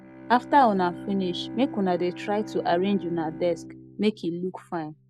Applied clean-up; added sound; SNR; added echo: none; Bowed string instrument; 14 dB; none.